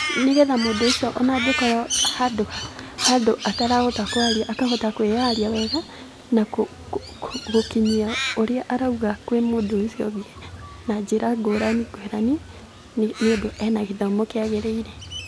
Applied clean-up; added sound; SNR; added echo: none; Crow; 9 dB; none.